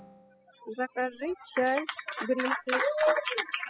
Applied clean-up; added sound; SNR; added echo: classical method spectral subtraction.